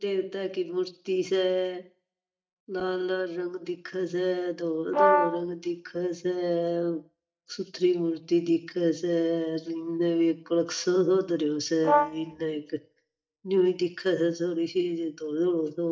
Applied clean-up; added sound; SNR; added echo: neural mask model DeepFilterNet 3.